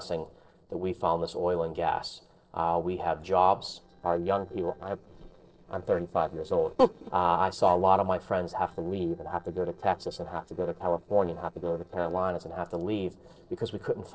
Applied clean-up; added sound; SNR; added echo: neural separator model SepFormer DNS4.